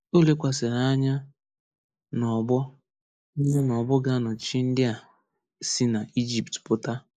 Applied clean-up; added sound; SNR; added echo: neural mask model Resemble Enhance denoiser.